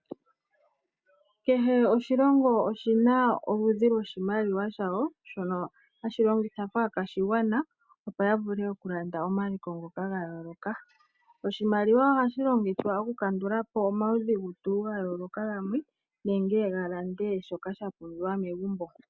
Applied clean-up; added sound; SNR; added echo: none; none; none; none.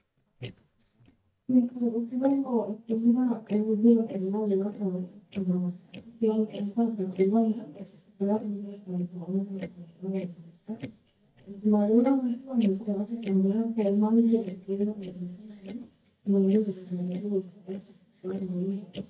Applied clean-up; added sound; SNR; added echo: neural mask model DeepFilterNet 3.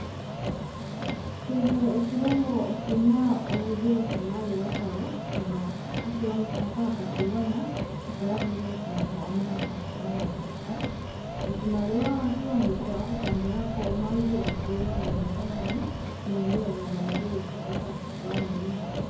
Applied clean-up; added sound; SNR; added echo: none; Motor vehicle (road); 3 dB; reverberation time 0.9 s.